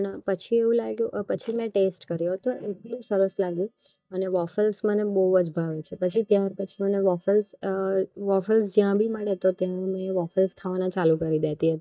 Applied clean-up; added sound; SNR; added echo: neural mask model DeepFilterNet 3.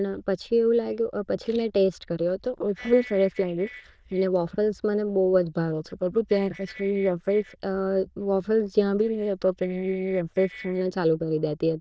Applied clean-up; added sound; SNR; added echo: neural diffusion model UNIVERSE++.